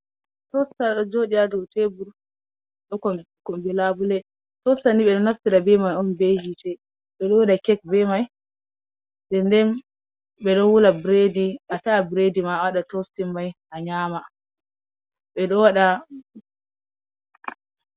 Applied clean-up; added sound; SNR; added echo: none; none; none; none.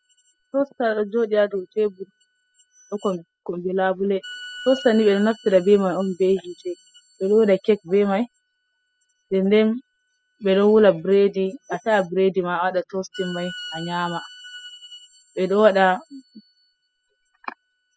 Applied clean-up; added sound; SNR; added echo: classical method spectral subtraction.